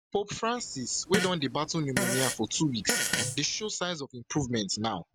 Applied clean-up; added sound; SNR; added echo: none; Fart; 2 dB; none.